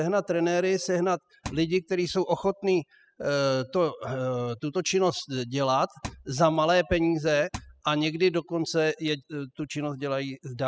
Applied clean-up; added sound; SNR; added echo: classical method spectral subtraction.